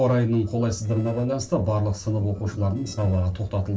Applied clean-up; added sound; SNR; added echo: neural separator model SepFormer DNS4.